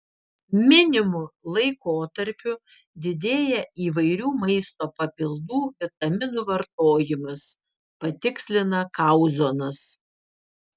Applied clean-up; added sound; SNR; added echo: none; none; none; none.